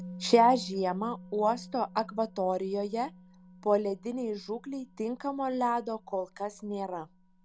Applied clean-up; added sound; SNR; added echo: none; Musical instrument; 19 dB; none.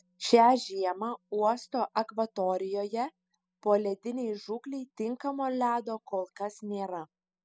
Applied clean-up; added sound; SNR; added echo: classical method spectral subtraction.